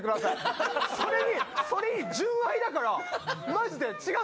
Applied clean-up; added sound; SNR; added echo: none; Wind instrument, woodwind instrument; 11 dB; none.